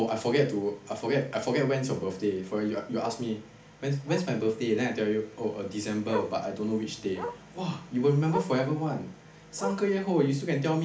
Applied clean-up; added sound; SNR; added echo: none; Bark; 15 dB; reverberation time 0.4 s.